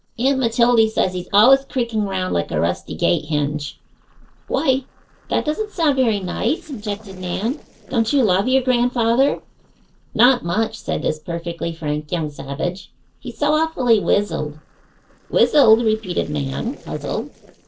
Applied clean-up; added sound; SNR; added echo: neural separator model SepFormer DNS4.